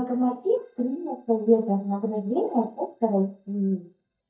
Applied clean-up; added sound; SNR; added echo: neural mask model DeepFilterNet 3.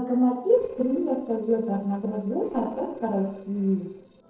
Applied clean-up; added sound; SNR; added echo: neural separator model SepFormer DNS4.